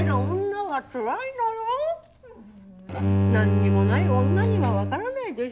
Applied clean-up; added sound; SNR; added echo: none; Bowed string instrument; -4 dB; none.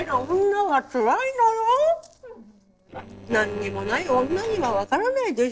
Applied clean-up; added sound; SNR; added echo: neural separator model SepFormer DNS4.